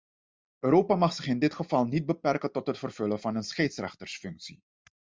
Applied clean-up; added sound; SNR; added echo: neural mask model DeepFilterNet 3.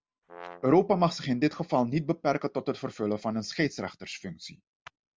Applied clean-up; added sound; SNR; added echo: none; Brass instrument; 18 dB; none.